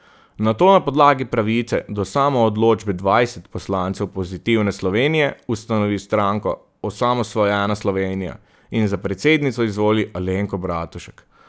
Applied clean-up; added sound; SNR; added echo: none; none; none; none.